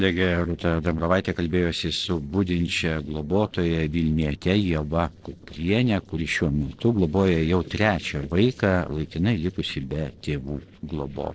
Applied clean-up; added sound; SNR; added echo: neural separator model SepFormer DNS4.